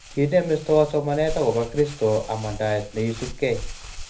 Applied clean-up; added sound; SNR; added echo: none; Crumpling, crinkling; 13 dB; reverberation time 0.3 s.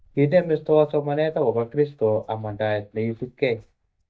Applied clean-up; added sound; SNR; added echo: neural mask model DeepFilterNet 3.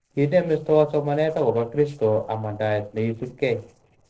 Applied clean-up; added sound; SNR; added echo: neural separator model SepFormer DNS4.